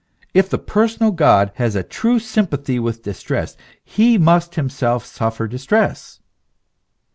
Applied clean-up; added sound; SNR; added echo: none; none; none; none.